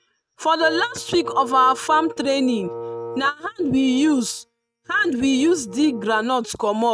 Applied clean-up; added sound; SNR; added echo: neural mask model RNNoise.